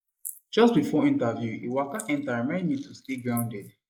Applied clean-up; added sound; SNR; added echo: neural mask model Resemble Enhance denoiser.